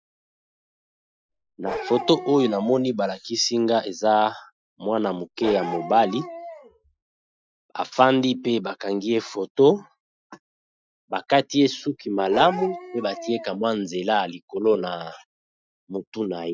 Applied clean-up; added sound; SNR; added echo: classical method Wiener filter.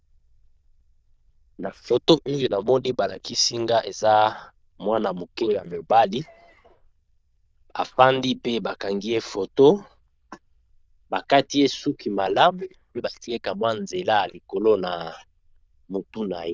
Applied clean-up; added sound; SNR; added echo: neural diffusion model UNIVERSE++.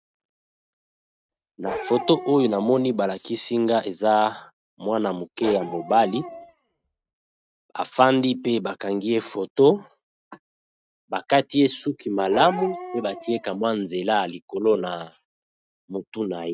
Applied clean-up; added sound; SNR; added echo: neural mask model RNNoise.